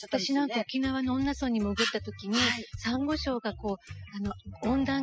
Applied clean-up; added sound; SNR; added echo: classical method spectral subtraction.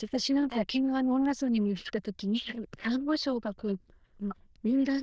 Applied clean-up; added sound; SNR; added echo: neural diffusion model UNIVERSE++.